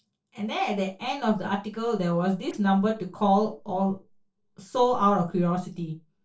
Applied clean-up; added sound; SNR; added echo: neural separator model SepFormer DNS4.